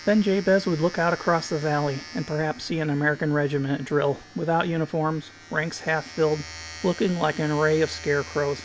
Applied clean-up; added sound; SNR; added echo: none; Domestic sounds, home sounds; 17 dB; none.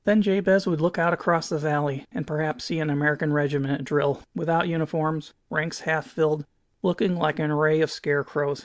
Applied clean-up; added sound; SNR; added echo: none; none; none; none.